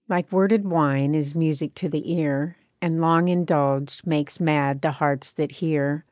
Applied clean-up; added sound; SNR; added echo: none; none; none; none.